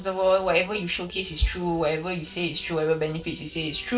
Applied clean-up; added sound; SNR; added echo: neural separator model SepFormer DNS4.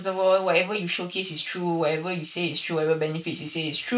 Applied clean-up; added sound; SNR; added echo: neural mask model Resemble Enhance denoiser.